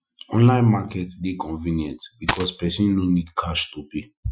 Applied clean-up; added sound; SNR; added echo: classical method Wiener filter.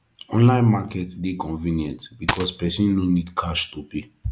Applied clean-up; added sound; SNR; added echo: none; Coin (dropping); 3 dB; none.